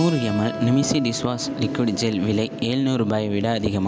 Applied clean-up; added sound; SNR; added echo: none; Keyboard (musical); 15 dB; none.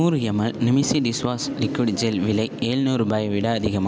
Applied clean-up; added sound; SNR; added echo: none; none; none; none.